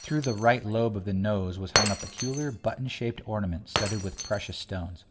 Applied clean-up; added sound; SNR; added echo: none; Shatter; 5 dB; reverberation time 0.8 s.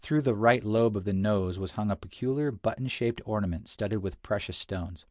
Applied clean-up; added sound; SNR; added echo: none; none; none; none.